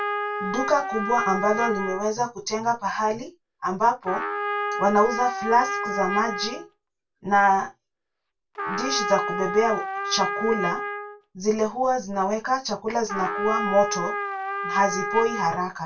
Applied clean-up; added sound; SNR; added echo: none; Trumpet; 5 dB; reverberation time 0.2 s.